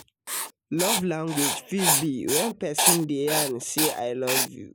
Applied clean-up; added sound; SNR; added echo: neural mask model Resemble Enhance denoiser.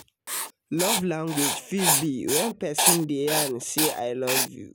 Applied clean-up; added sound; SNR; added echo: none; Writing; -1 dB; none.